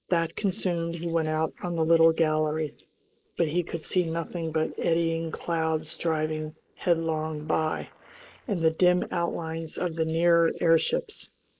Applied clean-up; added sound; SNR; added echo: neural mask model Resemble Enhance denoiser.